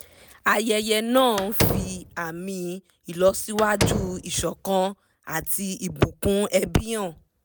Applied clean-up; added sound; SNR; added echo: none; Slam; 4 dB; none.